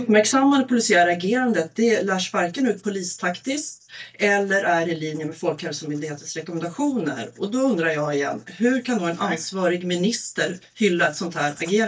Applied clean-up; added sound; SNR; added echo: neural mask model DeepFilterNet 3.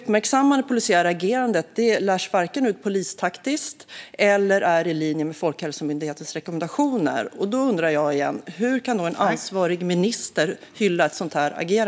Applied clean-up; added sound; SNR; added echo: none; none; none; none.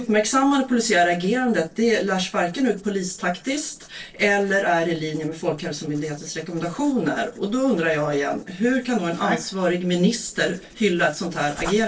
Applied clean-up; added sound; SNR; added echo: neural separator model SepFormer DNS4.